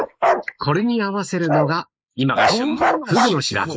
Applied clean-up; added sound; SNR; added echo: neural mask model Resemble Enhance denoiser.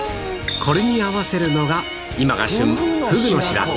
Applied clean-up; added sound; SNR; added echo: none; none; none; none.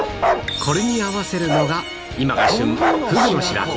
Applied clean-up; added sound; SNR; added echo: none; Bark; 2 dB; none.